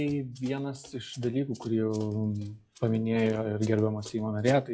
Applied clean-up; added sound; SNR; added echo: classical method log-MMSE.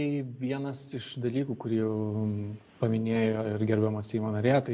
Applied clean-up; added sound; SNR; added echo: none; none; none; none.